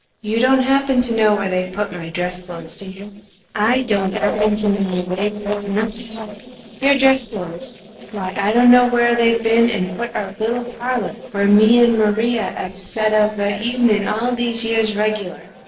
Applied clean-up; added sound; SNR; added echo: neural separator model SepFormer DNS4.